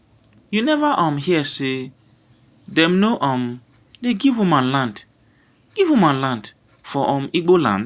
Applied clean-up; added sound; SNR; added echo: none; none; none; none.